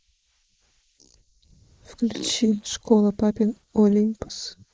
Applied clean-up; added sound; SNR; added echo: neural mask model Resemble Enhance denoiser.